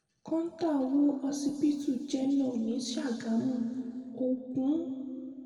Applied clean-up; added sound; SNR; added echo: none; none; none; reverberation time 2.2 s.